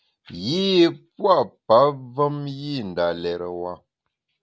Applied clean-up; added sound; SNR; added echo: none; none; none; none.